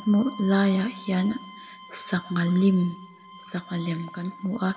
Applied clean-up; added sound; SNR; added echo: none; Bowed string instrument; 19 dB; reverberation time 1.2 s.